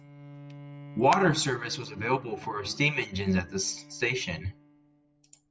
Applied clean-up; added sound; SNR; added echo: none; Bowed string instrument; 19 dB; none.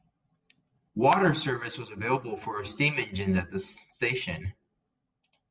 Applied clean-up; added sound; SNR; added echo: none; none; none; none.